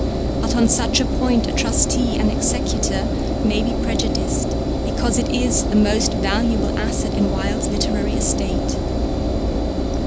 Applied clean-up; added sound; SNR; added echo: none; Engine; -3 dB; none.